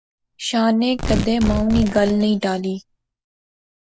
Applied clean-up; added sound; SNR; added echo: none; Tearing; 7 dB; none.